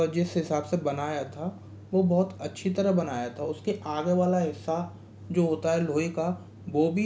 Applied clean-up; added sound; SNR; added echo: none; none; none; none.